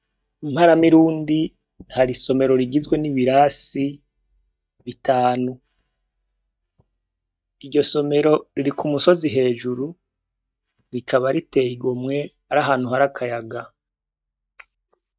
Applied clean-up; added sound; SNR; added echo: neural mask model DeepFilterNet 3.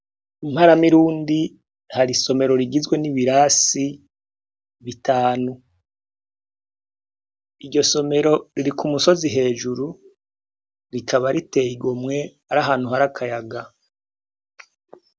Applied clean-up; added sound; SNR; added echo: none; none; none; none.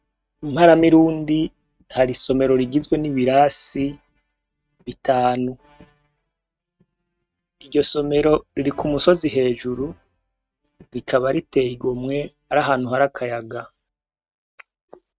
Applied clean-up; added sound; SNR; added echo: neural mask model RNNoise.